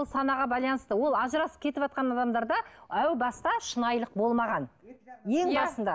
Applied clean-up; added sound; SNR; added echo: none; none; none; none.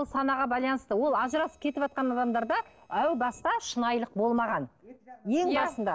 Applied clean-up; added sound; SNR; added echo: neural separator model SepFormer DNS4.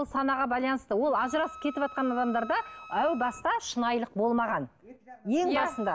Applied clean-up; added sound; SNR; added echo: none; Wind instrument, woodwind instrument; 19 dB; none.